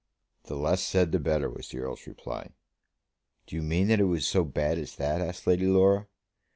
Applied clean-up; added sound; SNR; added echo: none; none; none; none.